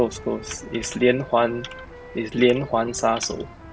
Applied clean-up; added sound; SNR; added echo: none; Wind instrument, woodwind instrument + Engine / Aircraft; 16 dB; none.